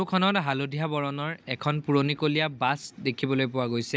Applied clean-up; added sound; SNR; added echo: none; none; none; none.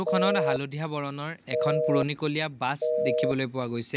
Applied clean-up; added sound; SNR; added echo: none; Telephone; -1 dB; none.